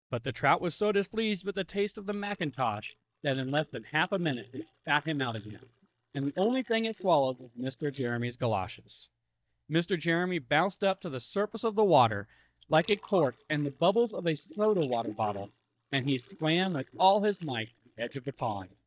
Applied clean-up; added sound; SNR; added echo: neural mask model DeepFilterNet 3.